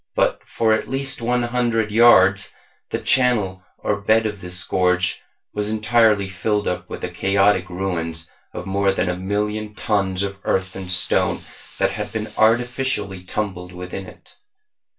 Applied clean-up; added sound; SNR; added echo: none; Sink (filling or washing) / Water tap, faucet; 19 dB; reverberation time 0.2 s.